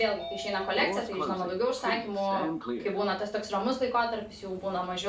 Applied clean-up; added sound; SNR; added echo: none; Sliding door / Train; 8 dB; reverberation time 0.3 s.